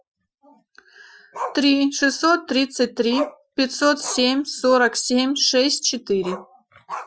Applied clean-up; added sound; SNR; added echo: classical method Wiener filter.